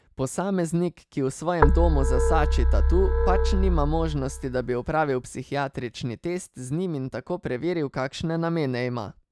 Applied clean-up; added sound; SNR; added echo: none; Keyboard (musical); -5 dB; none.